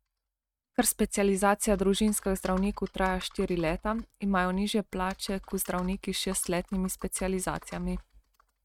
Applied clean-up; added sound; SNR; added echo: neural mask model RNNoise.